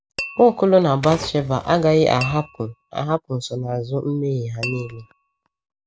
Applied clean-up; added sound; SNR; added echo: none; Typewriter + Tap / Glass; 14 dB; none.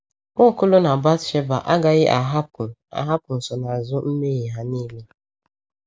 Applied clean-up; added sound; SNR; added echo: none; none; none; none.